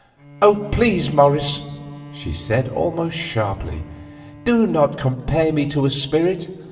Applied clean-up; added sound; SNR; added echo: none; Bowed string instrument; 18 dB; reverberation time 2.9 s.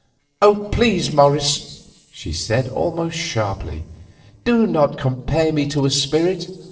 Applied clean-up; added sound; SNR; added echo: neural separator model SepFormer DNS4.